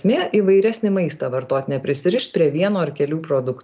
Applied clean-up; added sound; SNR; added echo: none; none; none; none.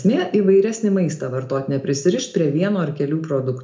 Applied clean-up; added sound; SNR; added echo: none; none; none; reverberation time 0.3 s.